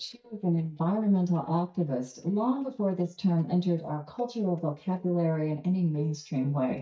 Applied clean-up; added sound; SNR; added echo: neural mask model DeepFilterNet 3.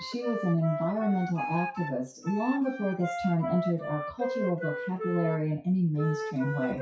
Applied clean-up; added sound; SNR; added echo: classical method WPE with log-MMSE.